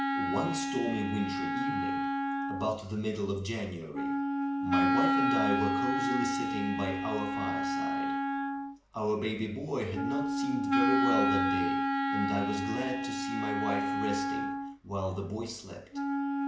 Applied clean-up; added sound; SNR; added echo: none; Wind instrument, woodwind instrument; -4 dB; none.